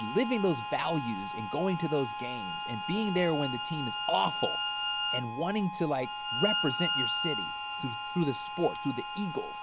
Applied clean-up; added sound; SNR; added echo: none; Bowed string instrument + Harmonica; 2 dB; none.